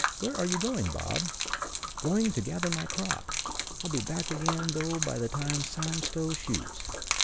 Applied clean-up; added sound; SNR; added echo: none; Gurgling / Liquid; 1 dB; none.